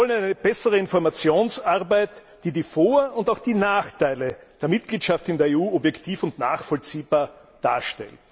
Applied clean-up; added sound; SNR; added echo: none; none; none; none.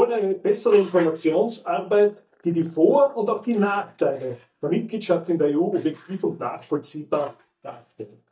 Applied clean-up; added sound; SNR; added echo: neural mask model DeepFilterNet 3.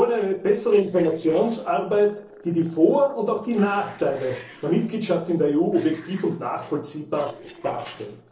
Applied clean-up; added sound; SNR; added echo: neural separator model SepFormer DNS4.